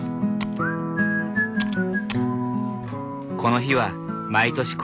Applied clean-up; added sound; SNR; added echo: none; Computer keyboard; 19 dB; none.